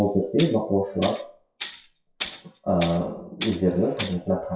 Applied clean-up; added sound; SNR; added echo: classical method WPE with log-MMSE.